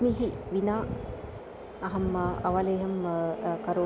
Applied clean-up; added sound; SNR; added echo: none; none; none; none.